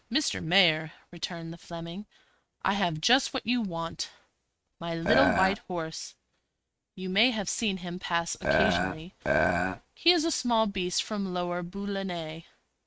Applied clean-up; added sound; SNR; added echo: neural mask model RNNoise.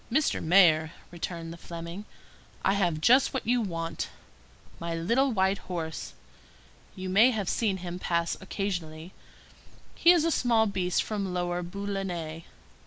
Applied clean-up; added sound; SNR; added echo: none; none; none; none.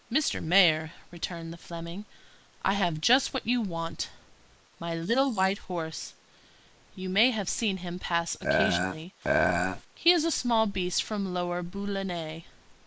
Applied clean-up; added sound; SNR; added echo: neural mask model Resemble Enhance denoiser.